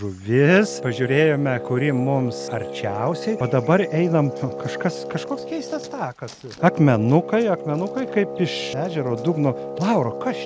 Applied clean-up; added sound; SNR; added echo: none; Wind instrument, woodwind instrument; 10 dB; none.